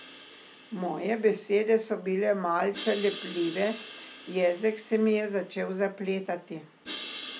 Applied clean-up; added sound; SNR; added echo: none; Crash cymbal; 13 dB; none.